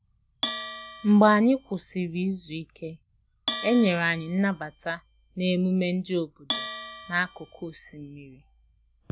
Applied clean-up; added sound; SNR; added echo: none; Bell; 12 dB; none.